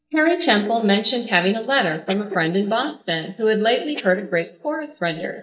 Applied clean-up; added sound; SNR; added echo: neural mask model DeepFilterNet 3.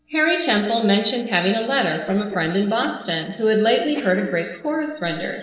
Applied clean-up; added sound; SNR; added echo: neural separator model SepFormer DNS4.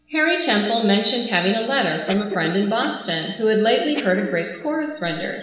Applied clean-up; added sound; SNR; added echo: none; Cough; 16 dB; reverberation time 0.9 s.